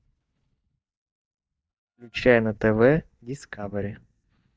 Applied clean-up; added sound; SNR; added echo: neural mask model DeepFilterNet 3.